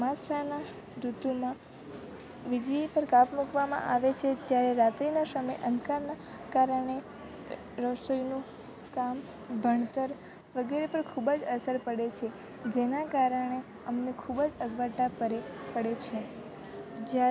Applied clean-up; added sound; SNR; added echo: none; none; none; none.